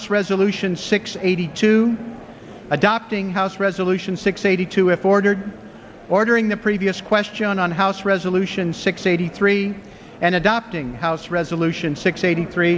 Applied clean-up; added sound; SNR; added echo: none; none; none; none.